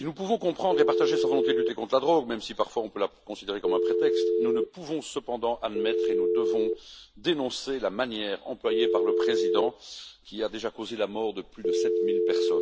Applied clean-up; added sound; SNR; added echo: none; Telephone; -2 dB; none.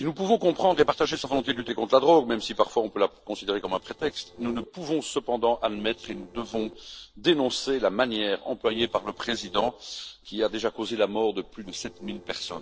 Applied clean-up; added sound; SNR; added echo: neural separator model SepFormer DNS4.